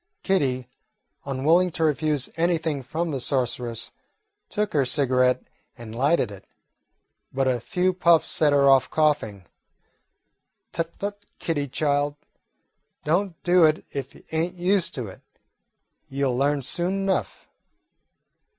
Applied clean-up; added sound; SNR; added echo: none; none; none; none.